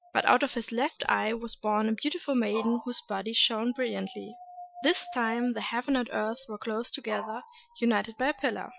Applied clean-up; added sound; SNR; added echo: classical method Wiener filter.